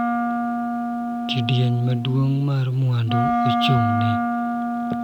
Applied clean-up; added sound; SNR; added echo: none; Wind instrument, woodwind instrument; 0 dB; none.